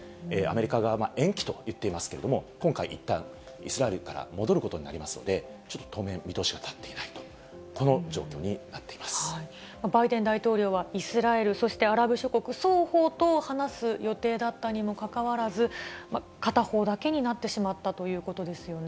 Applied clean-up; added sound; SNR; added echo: none; none; none; none.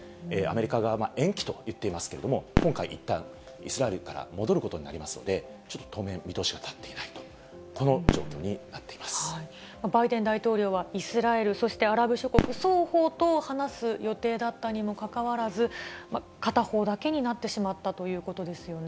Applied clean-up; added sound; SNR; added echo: none; Fireworks; 5 dB; none.